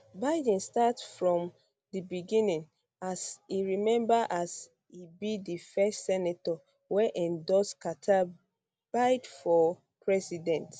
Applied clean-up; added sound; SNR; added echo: none; none; none; none.